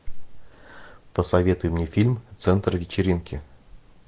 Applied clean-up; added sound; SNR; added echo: none; none; none; none.